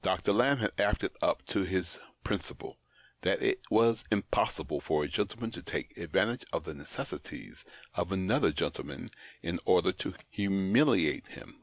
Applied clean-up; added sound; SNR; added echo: none; none; none; none.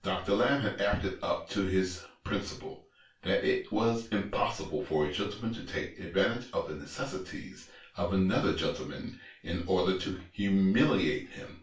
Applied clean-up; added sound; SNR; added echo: none; none; none; reverberation time 0.3 s.